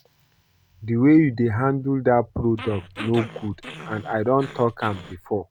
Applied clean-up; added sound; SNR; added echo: none; Growling; 16 dB; none.